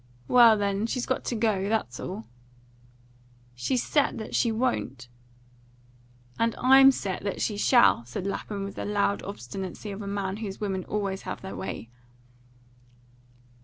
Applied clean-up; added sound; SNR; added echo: none; none; none; none.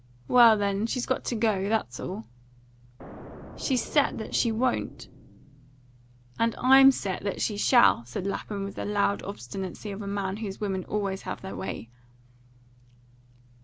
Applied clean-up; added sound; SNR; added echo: none; Explosion; 16 dB; none.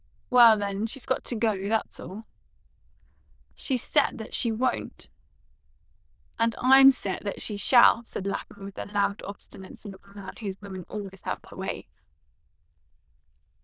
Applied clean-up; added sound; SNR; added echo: neural diffusion model UNIVERSE++.